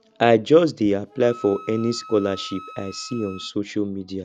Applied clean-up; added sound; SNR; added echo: none; Wind instrument, woodwind instrument; 20 dB; none.